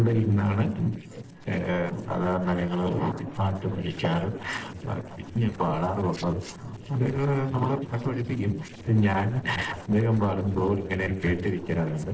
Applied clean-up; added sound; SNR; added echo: neural separator model SepFormer DNS4.